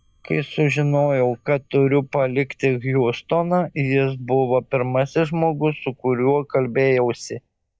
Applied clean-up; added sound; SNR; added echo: neural mask model DeepFilterNet 3.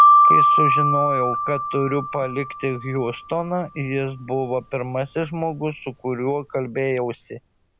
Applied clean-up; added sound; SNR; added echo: none; Marimba, xylophone; -3 dB; none.